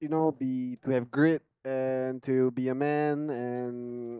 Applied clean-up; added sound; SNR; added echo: neural mask model DeepFilterNet 3.